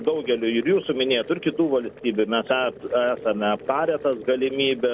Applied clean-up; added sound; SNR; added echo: none; Boiling; 17 dB; none.